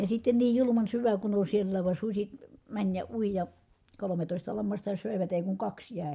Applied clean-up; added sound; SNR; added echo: none; none; none; none.